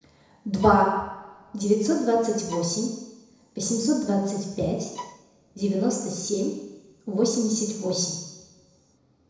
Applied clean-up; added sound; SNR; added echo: none; Bowed string instrument; 15 dB; reverberation time 1.0 s.